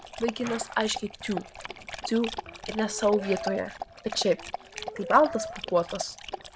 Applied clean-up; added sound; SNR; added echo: none; Dog + Brass instrument; 9 dB; none.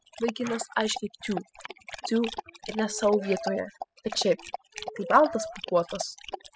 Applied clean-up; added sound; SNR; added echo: classical method spectral subtraction.